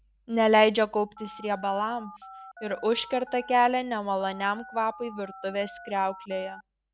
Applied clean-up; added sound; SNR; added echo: none; Telephone; 18 dB; none.